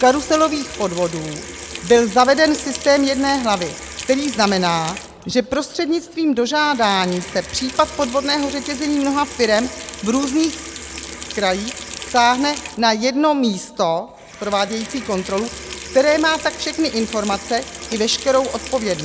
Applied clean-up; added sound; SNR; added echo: none; Sink (filling or washing) / Water tap, faucet; 13 dB; none.